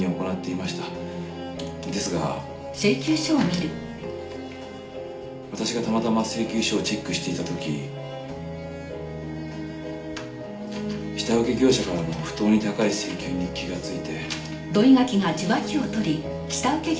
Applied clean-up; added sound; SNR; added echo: none; none; none; reverberation time 0.4 s.